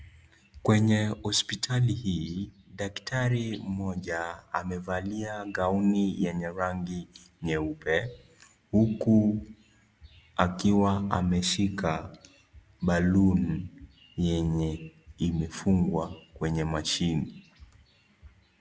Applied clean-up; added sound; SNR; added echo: none; none; none; none.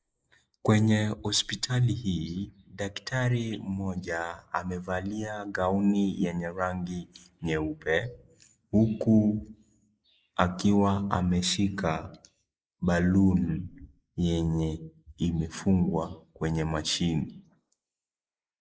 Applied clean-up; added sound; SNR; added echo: neural mask model Resemble Enhance denoiser.